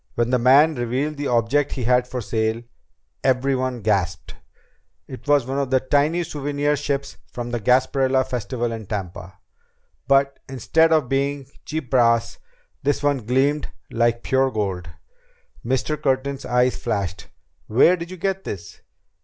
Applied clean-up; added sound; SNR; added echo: none; none; none; none.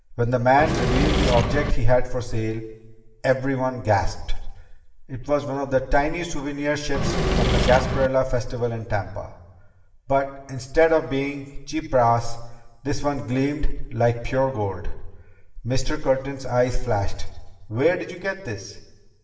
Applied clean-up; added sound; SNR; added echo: none; Engine / Mechanisms; -1 dB; reverberation time 1.1 s.